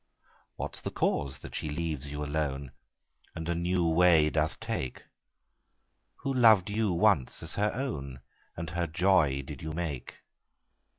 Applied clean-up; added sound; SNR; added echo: none; none; none; none.